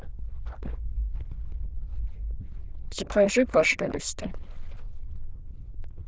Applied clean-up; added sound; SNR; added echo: neural diffusion model UNIVERSE++.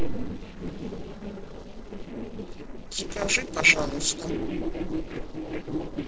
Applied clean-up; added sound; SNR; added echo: neural separator model SepFormer DNS4.